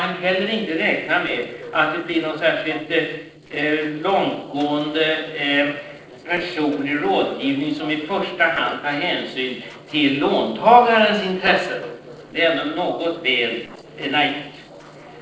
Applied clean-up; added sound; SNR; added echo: neural separator model SepFormer DNS4.